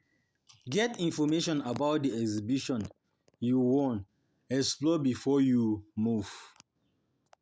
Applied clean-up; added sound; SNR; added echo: none; none; none; none.